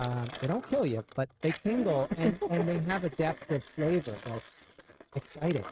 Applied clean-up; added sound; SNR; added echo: neural mask model RNNoise.